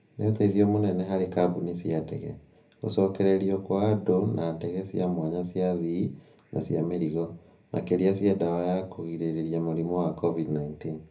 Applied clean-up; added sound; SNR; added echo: none; none; none; reverberation time 0.3 s.